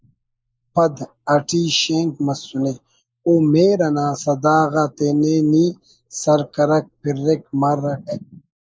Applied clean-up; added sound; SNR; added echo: neural mask model Resemble Enhance denoiser.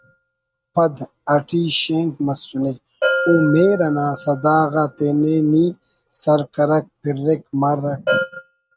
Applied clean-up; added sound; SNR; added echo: neural mask model RNNoise.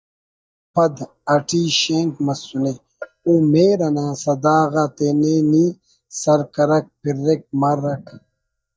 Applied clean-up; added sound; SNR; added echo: neural mask model DeepFilterNet 3.